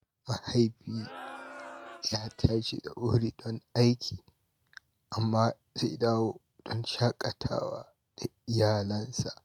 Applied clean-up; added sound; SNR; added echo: neural mask model RNNoise.